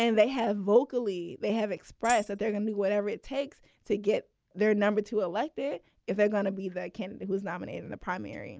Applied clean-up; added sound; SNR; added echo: none; Tambourine; 15 dB; none.